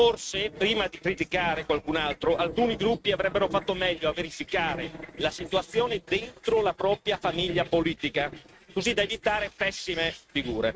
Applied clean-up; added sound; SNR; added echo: neural mask model RNNoise.